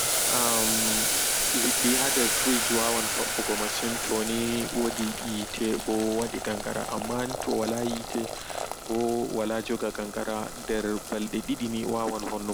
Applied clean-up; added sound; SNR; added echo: none; Boiling; 0 dB; none.